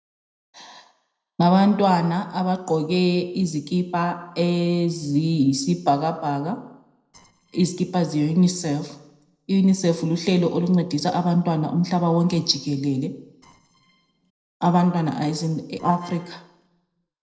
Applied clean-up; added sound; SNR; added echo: neural separator model SepFormer DNS4.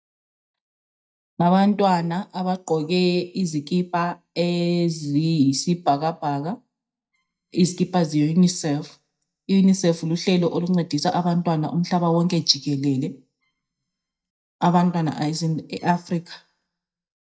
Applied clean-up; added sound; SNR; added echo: neural mask model DeepFilterNet 3.